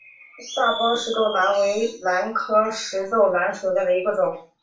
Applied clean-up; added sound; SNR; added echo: none; none; none; reverberation time 0.3 s.